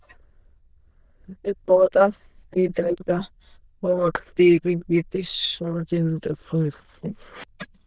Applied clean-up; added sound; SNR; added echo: neural diffusion model UNIVERSE++.